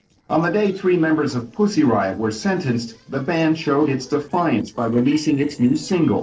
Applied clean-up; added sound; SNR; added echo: neural separator model SepFormer DNS4.